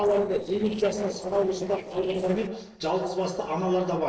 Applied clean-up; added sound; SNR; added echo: neural separator model SepFormer DNS4.